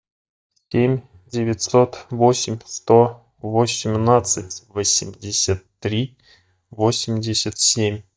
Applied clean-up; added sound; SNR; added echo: neural mask model DeepFilterNet 3.